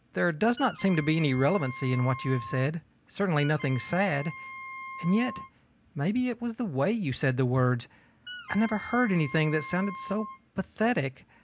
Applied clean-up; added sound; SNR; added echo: none; Wind instrument, woodwind instrument; 14 dB; none.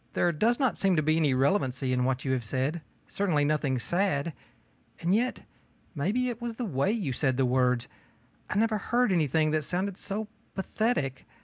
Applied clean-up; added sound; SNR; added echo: none; none; none; none.